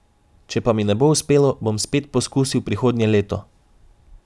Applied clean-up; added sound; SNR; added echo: none; none; none; none.